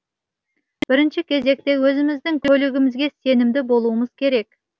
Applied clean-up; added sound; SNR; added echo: none; none; none; none.